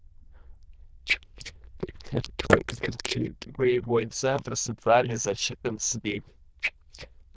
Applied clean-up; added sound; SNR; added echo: neural diffusion model UNIVERSE++.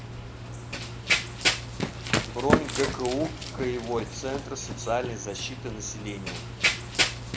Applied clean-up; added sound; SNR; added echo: none; Run; -3 dB; none.